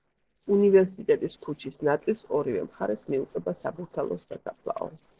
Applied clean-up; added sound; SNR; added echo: neural separator model SepFormer DNS4.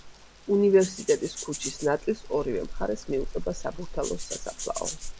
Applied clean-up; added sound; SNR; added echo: none; Rattle (instrument) + Rain; 8 dB; none.